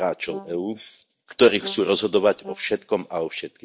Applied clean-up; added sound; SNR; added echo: neural mask model DeepFilterNet 3.